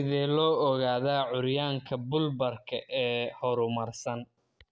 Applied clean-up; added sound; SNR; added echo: none; none; none; none.